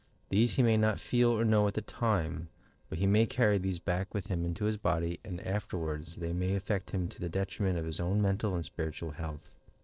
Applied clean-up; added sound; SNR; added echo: neural separator model SepFormer DNS4.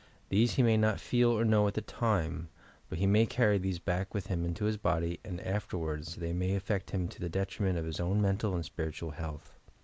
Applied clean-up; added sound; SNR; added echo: none; none; none; none.